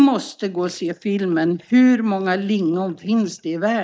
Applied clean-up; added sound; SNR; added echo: neural mask model DeepFilterNet 3.